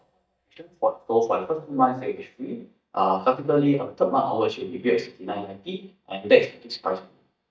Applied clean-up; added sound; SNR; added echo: neural mask model DeepFilterNet 3.